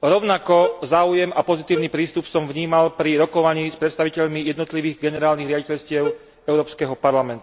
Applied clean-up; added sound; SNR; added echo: none; Wind instrument, woodwind instrument; 10 dB; none.